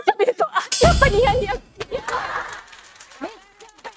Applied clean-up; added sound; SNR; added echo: neural mask model RNNoise.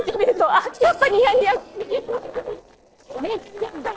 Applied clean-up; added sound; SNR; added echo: neural separator model SepFormer DNS4.